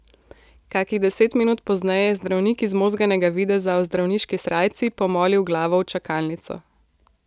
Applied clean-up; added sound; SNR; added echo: none; none; none; none.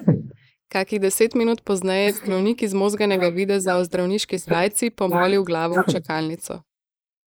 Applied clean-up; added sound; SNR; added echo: neural mask model Resemble Enhance denoiser.